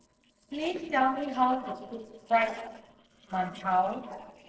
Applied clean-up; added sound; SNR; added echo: neural separator model SepFormer DNS4.